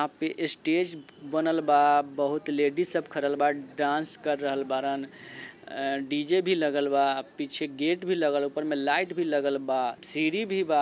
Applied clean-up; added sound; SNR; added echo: none; none; none; none.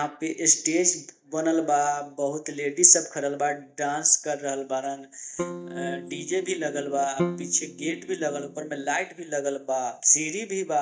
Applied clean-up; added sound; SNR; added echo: neural mask model DeepFilterNet 3.